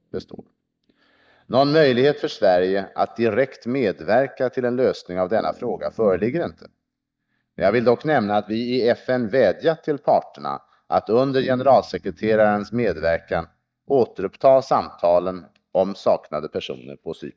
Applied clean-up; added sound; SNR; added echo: neural mask model DeepFilterNet 3.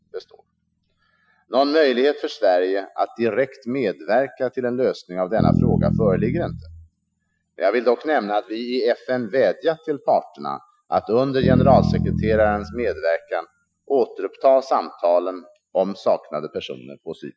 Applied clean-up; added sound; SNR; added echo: classical method Wiener filter.